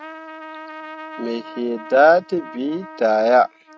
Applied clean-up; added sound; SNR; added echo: neural mask model RNNoise.